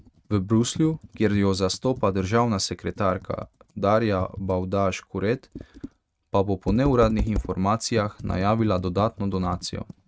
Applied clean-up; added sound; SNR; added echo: neural mask model RNNoise.